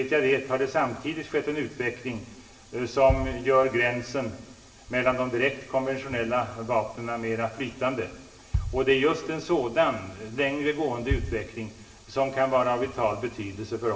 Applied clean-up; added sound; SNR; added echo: none; Bass drum; 9 dB; reverberation time 0.8 s.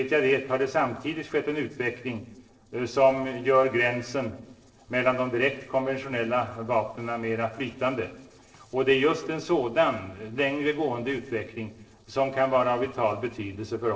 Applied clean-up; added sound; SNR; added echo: neural separator model SepFormer DNS4.